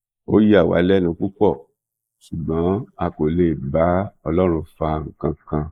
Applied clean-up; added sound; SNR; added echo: neural mask model Resemble Enhance denoiser.